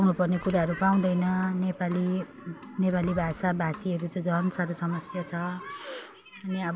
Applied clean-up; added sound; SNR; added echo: none; none; none; none.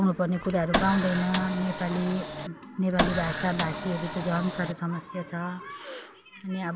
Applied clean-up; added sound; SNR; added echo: none; Printer; 2 dB; none.